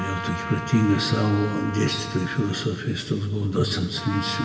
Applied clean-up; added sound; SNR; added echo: none; Trumpet; 11 dB; reverberation time 1.5 s.